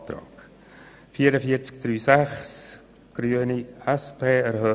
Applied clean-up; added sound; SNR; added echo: none; none; none; none.